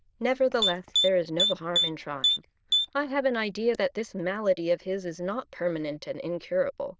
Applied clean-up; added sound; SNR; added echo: neural diffusion model UNIVERSE++.